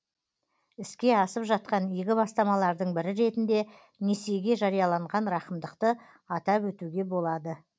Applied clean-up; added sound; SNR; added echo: none; none; none; none.